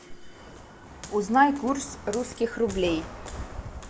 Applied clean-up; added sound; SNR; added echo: none; Walk, footsteps; 15 dB; none.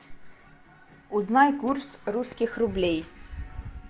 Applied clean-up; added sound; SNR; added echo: none; none; none; none.